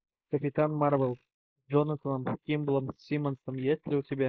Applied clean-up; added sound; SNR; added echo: neural mask model Resemble Enhance denoiser.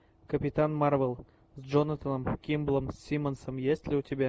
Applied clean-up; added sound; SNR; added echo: none; none; none; none.